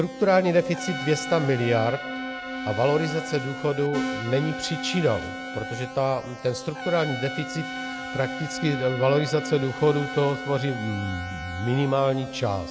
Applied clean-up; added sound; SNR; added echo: none; Trumpet + Keyboard (musical); 8 dB; none.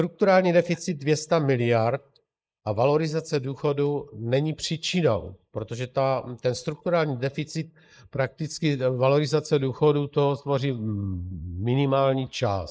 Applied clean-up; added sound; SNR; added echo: neural mask model Resemble Enhance denoiser.